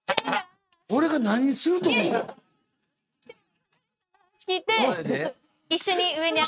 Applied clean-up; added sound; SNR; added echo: neural mask model RNNoise.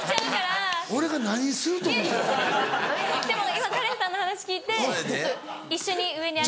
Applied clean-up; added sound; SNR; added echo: none; none; none; none.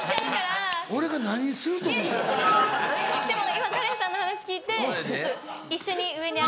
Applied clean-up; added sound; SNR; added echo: none; Wind instrument, woodwind instrument; 6 dB; none.